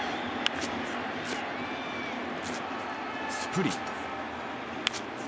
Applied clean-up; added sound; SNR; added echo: none; Domestic sounds, home sounds; 15 dB; none.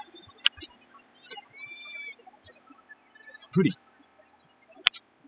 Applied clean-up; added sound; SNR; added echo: classical method spectral subtraction.